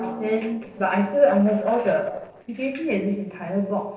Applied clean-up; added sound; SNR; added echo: neural separator model SepFormer DNS4.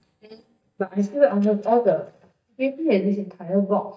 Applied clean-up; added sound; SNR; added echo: neural mask model DeepFilterNet 3.